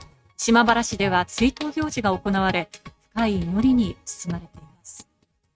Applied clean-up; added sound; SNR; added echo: neural mask model RNNoise.